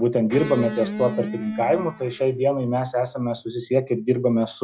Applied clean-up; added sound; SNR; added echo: classical method log-MMSE.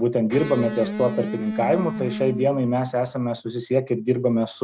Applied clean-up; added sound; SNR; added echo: none; Electric guitar; 8 dB; none.